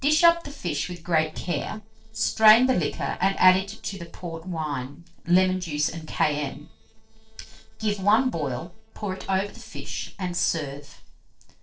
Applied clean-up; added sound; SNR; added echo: neural separator model SepFormer DNS4.